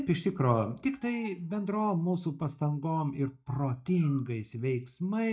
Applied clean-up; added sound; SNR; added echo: neural mask model DeepFilterNet 3.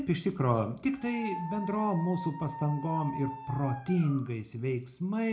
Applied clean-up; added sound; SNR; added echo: none; Dog; 11 dB; reverberation time 0.4 s.